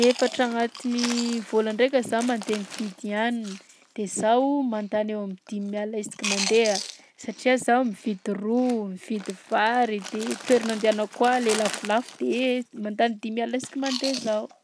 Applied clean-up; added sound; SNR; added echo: none; Chewing, mastication; 12 dB; none.